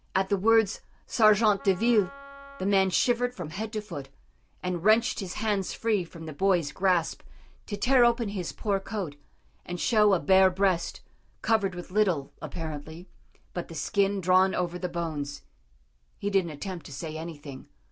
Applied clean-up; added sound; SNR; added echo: none; Wind instrument, woodwind instrument; 19 dB; none.